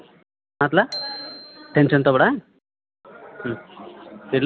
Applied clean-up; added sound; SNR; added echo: none; Bicycle bell; 17 dB; none.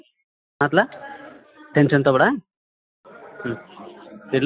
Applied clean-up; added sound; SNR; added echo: classical method Wiener filter.